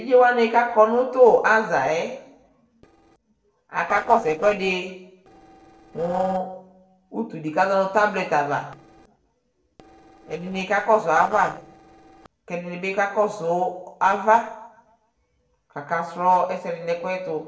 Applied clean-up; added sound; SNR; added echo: neural separator model SepFormer DNS4.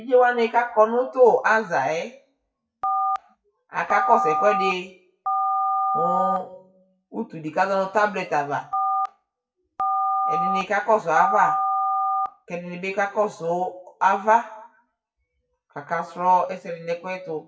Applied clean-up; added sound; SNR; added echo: classical method WPE with log-MMSE.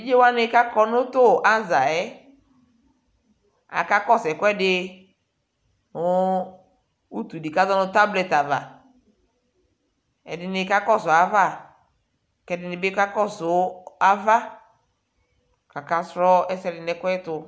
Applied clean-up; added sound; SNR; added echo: none; none; none; none.